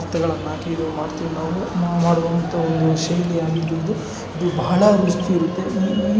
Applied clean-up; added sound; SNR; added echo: none; none; none; none.